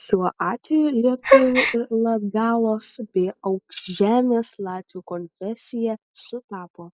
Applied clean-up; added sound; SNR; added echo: classical method log-MMSE.